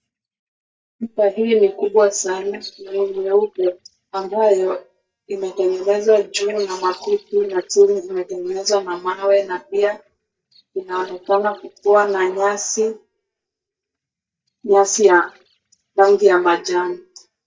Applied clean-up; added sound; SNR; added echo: neural mask model DeepFilterNet 3.